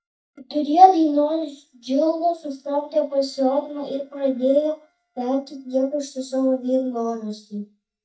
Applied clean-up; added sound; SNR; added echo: neural mask model DeepFilterNet 3.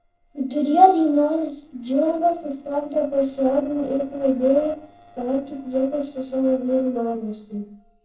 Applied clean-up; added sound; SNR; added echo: neural separator model SepFormer DNS4.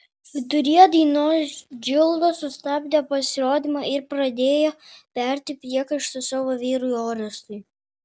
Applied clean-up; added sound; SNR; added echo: none; none; none; none.